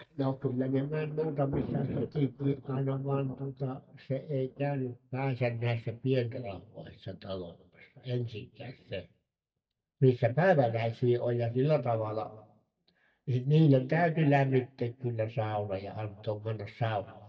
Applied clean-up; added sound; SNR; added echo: neural mask model DeepFilterNet 3.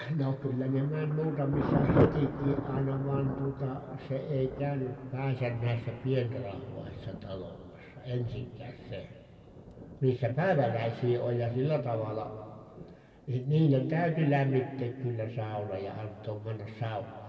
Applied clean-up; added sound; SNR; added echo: none; Thunder; 7 dB; reverberation time 2.2 s.